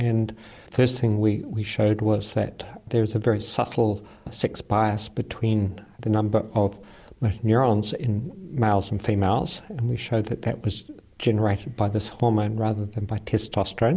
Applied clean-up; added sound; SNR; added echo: none; none; none; none.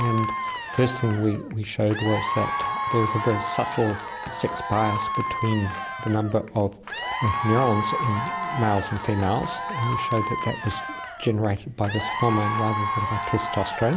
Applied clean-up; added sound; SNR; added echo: none; Applause / Crowd / Cheering; 4 dB; none.